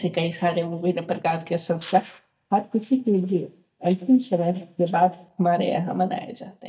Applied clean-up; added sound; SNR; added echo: neural mask model DeepFilterNet 3.